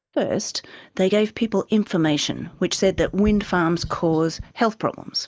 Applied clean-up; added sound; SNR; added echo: neural mask model DeepFilterNet 3.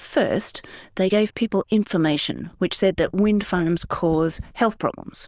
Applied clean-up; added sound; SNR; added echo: neural diffusion model UNIVERSE++.